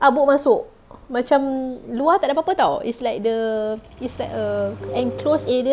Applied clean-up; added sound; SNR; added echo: none; Engine starting; 18 dB; none.